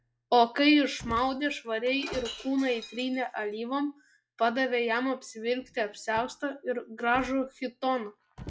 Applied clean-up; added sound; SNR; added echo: classical method log-MMSE.